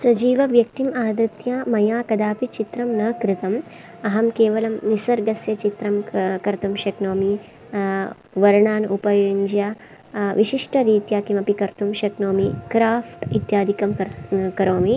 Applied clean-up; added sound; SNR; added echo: none; none; none; none.